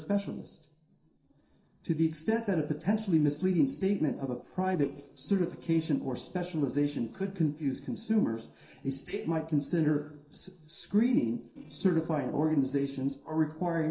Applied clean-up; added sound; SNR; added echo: neural separator model SepFormer DNS4.